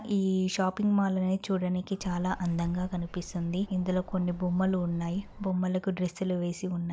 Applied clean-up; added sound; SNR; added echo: none; Bird vocalization, bird call, bird song; 16 dB; none.